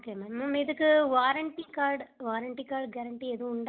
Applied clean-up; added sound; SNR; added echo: none; none; none; none.